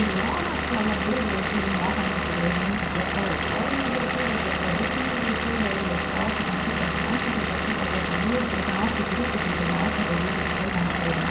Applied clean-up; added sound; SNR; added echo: none; Engine / Vehicle; -2 dB; reverberation time 0.4 s.